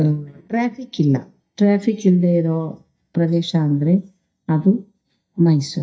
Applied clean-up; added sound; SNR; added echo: neural mask model DeepFilterNet 3.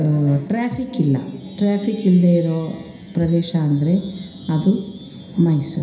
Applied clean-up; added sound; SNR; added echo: none; Wind chime; 20 dB; reverberation time 0.5 s.